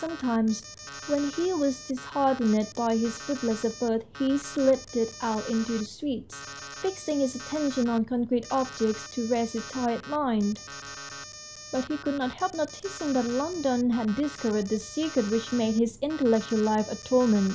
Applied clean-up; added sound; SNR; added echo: none; Alarm; 15 dB; none.